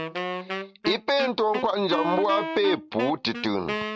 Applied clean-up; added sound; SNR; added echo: none; Wind instrument, woodwind instrument; 6 dB; none.